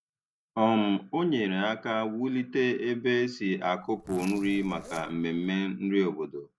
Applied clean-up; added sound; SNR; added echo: none; Zipper (clothing); 17 dB; none.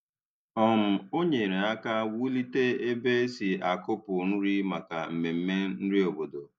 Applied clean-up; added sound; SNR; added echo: none; none; none; none.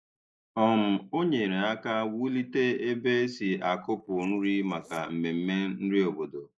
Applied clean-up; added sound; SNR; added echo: neural mask model Resemble Enhance denoiser.